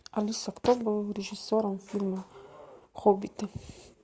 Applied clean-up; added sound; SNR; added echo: none; none; none; none.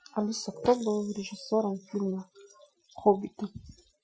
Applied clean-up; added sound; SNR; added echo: classical method Wiener filter.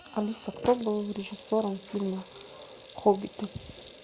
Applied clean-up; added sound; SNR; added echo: none; Sink (filling or washing) / Water tap, faucet; 15 dB; none.